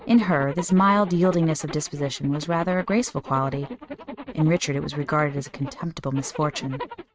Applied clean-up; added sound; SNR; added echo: neural mask model RNNoise.